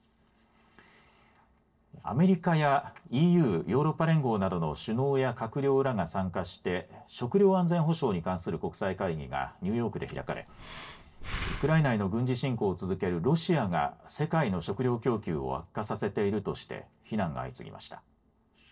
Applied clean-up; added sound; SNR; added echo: neural separator model SepFormer DNS4.